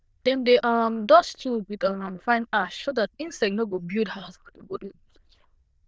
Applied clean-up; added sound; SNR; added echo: neural diffusion model UNIVERSE++.